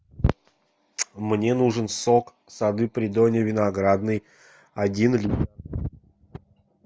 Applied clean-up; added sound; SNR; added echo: none; none; none; none.